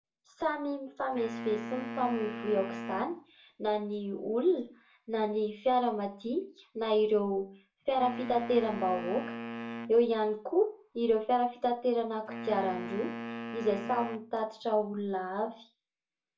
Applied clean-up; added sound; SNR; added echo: none; Wind instrument, woodwind instrument; 10 dB; reverberation time 0.3 s.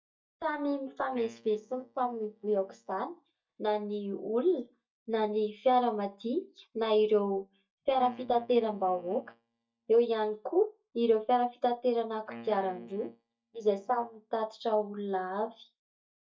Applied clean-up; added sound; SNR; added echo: neural mask model DeepFilterNet 3.